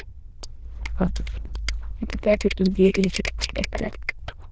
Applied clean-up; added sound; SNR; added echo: neural diffusion model UNIVERSE++.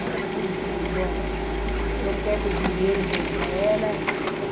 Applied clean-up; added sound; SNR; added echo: none; Printer; -2 dB; none.